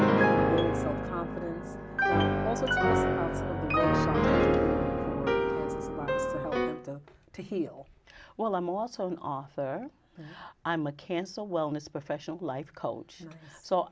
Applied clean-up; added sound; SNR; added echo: none; Piano; -5 dB; none.